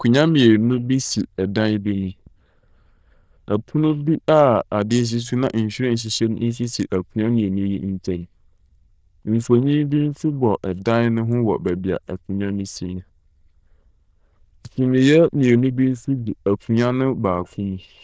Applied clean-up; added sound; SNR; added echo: neural diffusion model UNIVERSE++.